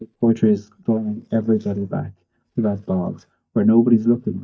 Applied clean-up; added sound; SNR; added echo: neural mask model DeepFilterNet 3.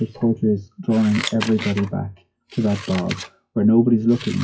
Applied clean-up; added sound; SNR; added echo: classical method WPE with log-MMSE.